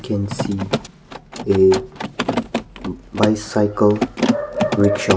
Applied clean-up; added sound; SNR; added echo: none; Mechanisms; 5 dB; none.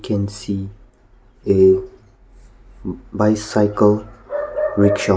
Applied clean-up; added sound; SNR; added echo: none; none; none; none.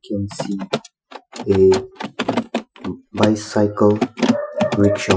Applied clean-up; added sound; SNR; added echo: classical method Wiener filter.